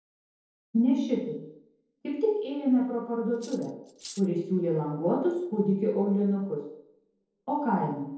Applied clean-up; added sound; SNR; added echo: neural separator model SepFormer DNS4.